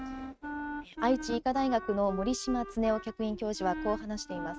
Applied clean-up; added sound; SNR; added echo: neural mask model RNNoise.